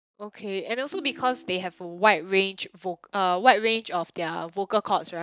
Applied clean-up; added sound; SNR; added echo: neural mask model DeepFilterNet 3.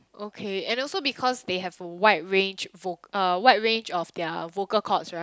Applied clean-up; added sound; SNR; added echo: none; none; none; none.